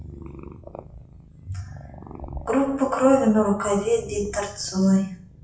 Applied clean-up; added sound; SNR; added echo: classical method WPE with log-MMSE.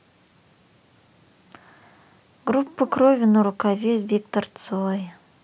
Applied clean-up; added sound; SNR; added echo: none; none; none; none.